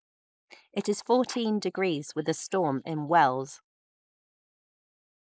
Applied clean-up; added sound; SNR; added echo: neural mask model Resemble Enhance denoiser.